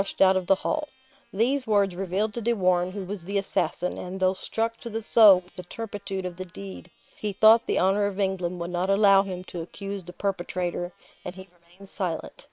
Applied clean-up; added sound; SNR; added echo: neural separator model SepFormer WHAM!.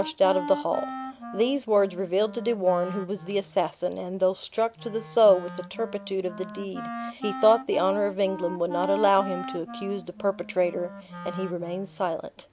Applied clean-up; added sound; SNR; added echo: none; Wind instrument, woodwind instrument; 12 dB; none.